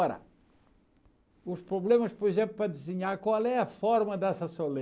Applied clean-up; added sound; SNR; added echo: none; none; none; none.